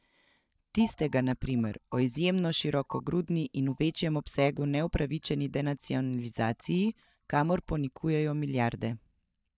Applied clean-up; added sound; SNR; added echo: neural mask model DeepFilterNet 3.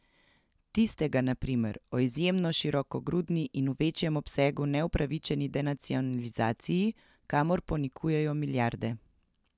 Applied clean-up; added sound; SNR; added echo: none; none; none; none.